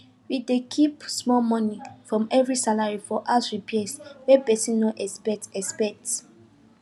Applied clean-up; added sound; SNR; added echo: none; none; none; none.